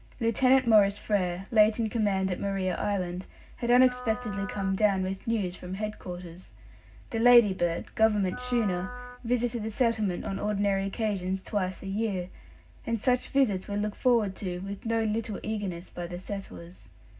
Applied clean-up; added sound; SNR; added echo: none; Wind instrument, woodwind instrument; 15 dB; reverberation time 0.4 s.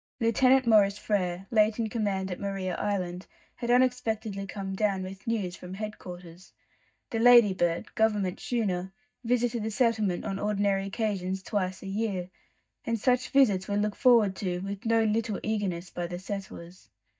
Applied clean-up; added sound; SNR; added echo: neural mask model DeepFilterNet 3.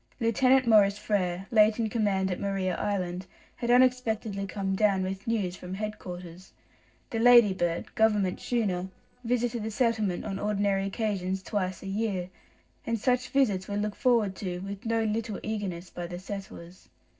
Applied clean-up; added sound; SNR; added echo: neural separator model SepFormer DNS4.